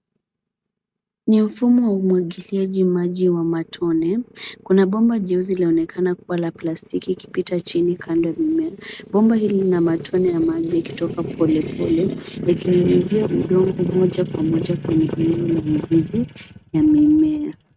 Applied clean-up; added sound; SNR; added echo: neural mask model RNNoise.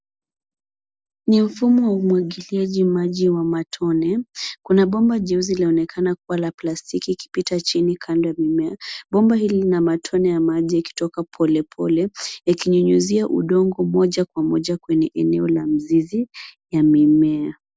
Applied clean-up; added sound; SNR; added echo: none; none; none; none.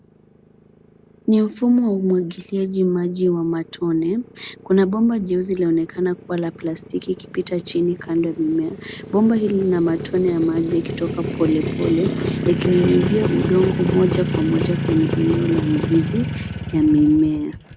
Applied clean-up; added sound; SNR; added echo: none; Motorcycle; 7 dB; none.